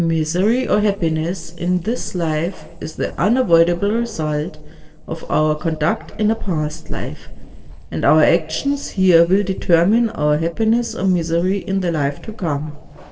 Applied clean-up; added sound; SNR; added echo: neural separator model SepFormer DNS4.